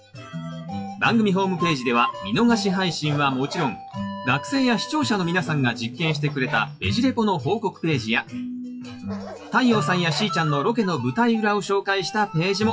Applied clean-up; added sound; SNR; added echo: classical method WPE with log-MMSE.